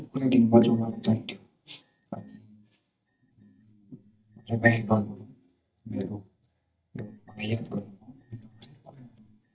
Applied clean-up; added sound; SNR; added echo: neural mask model DeepFilterNet 3.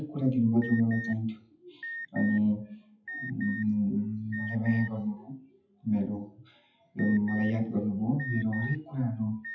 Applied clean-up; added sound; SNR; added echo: classical method WPE with log-MMSE.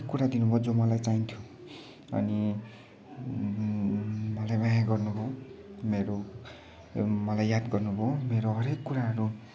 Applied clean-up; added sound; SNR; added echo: none; none; none; none.